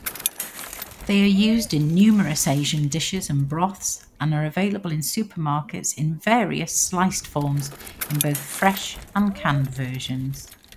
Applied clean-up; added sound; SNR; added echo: none; Bicycle; 15 dB; none.